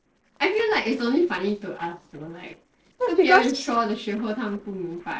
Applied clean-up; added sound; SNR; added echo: neural separator model SepFormer DNS4.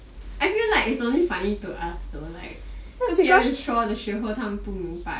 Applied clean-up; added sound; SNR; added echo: none; none; none; none.